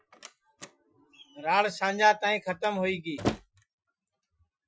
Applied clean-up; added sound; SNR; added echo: classical method Wiener filter.